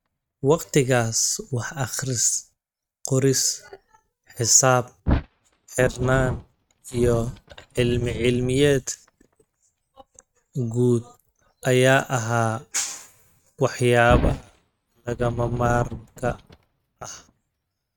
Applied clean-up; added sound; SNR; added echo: neural mask model RNNoise.